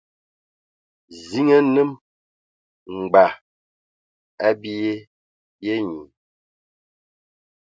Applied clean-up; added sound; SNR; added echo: none; none; none; none.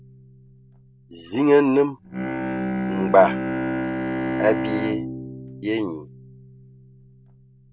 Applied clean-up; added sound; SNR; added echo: none; Bowed string instrument; 5 dB; none.